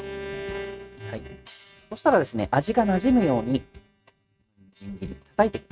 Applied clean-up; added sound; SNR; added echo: neural mask model RNNoise.